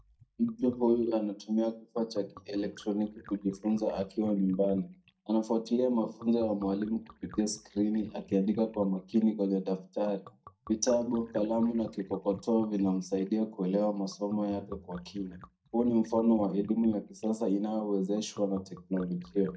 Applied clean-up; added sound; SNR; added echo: neural mask model DeepFilterNet 3.